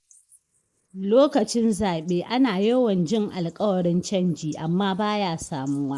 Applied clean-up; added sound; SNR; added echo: neural mask model Resemble Enhance denoiser.